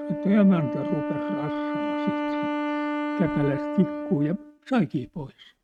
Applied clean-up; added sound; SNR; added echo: neural mask model RNNoise.